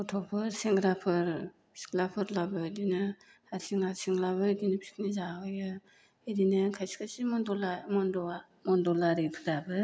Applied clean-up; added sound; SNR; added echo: none; none; none; none.